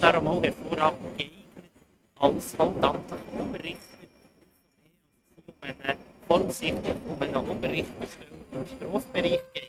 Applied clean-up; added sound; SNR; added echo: neural mask model RNNoise.